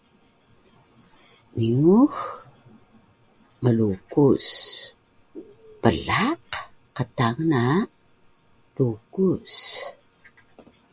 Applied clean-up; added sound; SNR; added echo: none; none; none; none.